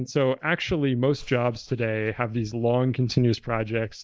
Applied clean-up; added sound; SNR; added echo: neural mask model DeepFilterNet 3.